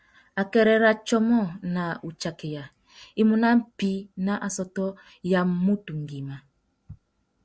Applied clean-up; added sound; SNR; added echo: none; none; none; none.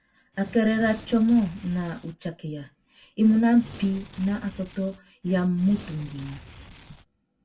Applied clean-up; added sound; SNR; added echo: none; Tearing; 17 dB; reverberation time 0.1 s.